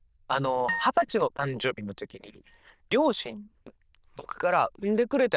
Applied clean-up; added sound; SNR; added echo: neural diffusion model UNIVERSE++.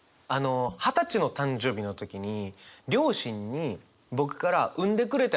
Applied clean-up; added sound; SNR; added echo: neural mask model Resemble Enhance denoiser.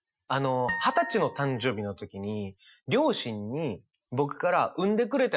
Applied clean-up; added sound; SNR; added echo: classical method Wiener filter.